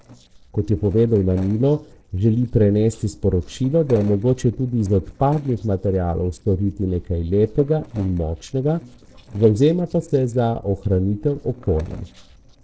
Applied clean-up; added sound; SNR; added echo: neural separator model SepFormer DNS4.